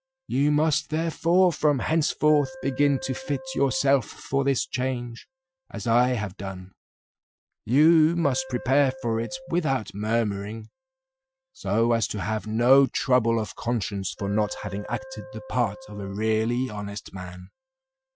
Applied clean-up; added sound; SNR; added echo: classical method Wiener filter.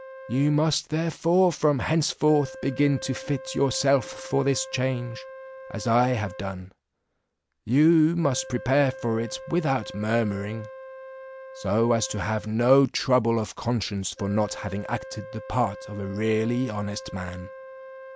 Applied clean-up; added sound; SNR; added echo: none; Wind instrument, woodwind instrument; 16 dB; none.